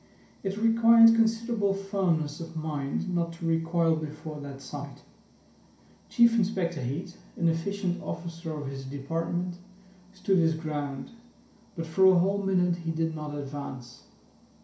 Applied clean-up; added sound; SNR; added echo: none; none; none; reverberation time 0.5 s.